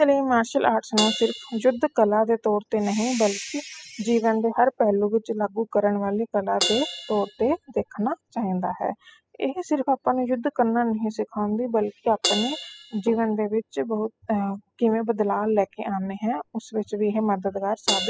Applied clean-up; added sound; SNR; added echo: classical method spectral subtraction.